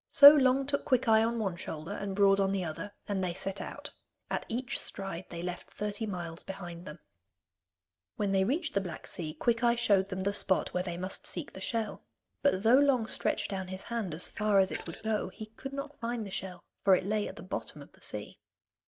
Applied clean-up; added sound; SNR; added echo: neural mask model DeepFilterNet 3.